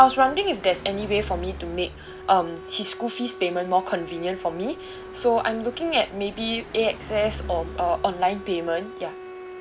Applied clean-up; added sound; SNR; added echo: none; Car passing by + Wind instrument, woodwind instrument; 13 dB; none.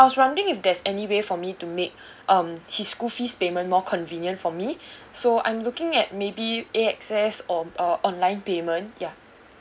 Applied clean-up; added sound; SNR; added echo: none; none; none; none.